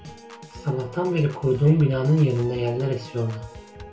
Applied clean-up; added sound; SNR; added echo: none; Piano / Organ; 18 dB; reverberation time 0.3 s.